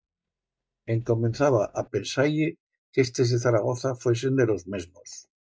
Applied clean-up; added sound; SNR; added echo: neural mask model DeepFilterNet 3.